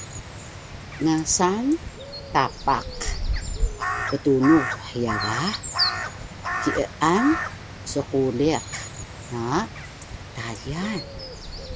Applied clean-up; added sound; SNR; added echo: none; Crow; 5 dB; none.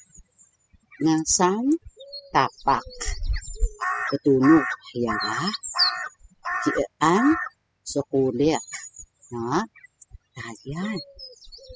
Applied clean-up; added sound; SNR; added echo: classical method spectral subtraction.